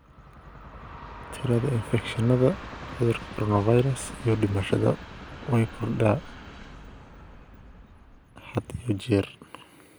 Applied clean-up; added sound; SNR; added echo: none; Train; 14 dB; none.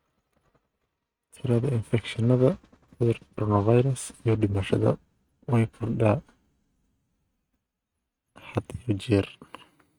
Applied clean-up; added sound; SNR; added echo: neural mask model RNNoise.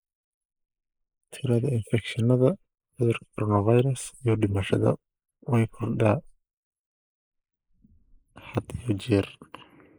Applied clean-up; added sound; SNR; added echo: neural mask model Resemble Enhance denoiser.